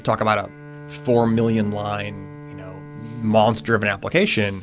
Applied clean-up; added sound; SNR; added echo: none; Bowed string instrument; 17 dB; none.